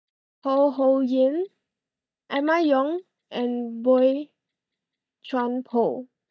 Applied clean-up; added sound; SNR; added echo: neural mask model DeepFilterNet 3.